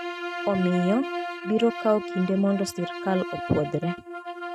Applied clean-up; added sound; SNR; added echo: neural mask model RNNoise.